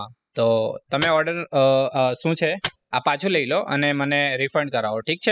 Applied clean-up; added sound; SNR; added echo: classical method spectral subtraction.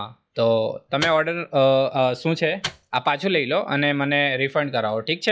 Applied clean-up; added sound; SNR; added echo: classical method log-MMSE.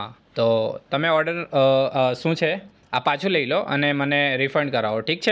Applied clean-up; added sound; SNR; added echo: none; none; none; none.